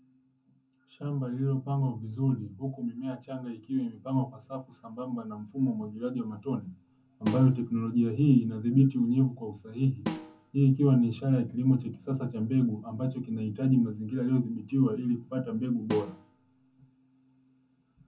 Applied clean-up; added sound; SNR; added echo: none; Snare drum; 10 dB; reverberation time 0.3 s.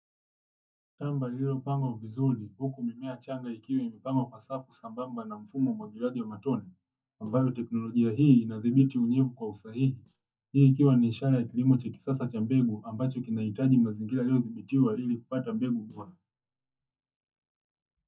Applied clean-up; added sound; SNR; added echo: neural mask model DeepFilterNet 3.